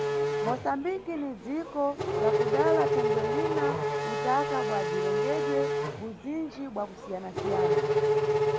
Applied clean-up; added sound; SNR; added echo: none; Race car, auto racing / Accelerating, revving, vroom; -5 dB; none.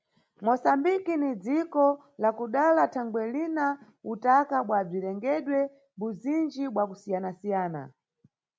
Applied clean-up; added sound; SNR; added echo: none; none; none; none.